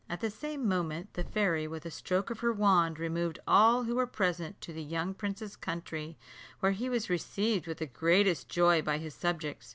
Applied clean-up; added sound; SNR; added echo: none; Bird; 13 dB; none.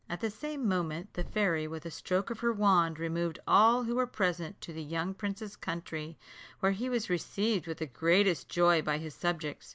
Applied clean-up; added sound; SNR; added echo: neural mask model Resemble Enhance denoiser.